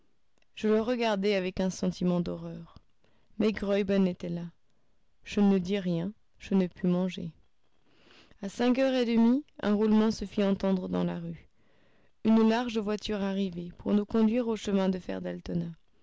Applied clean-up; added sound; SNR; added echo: none; none; none; none.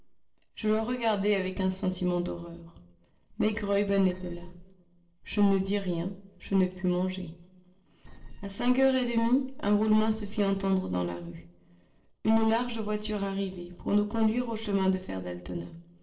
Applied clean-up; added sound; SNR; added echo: neural separator model SepFormer DNS4.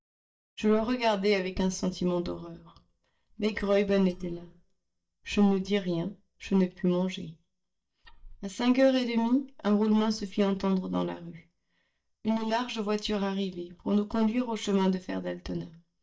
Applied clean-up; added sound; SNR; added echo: neural mask model DeepFilterNet 3.